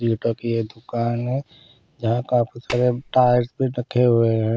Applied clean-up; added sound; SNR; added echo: none; Tap; 15 dB; none.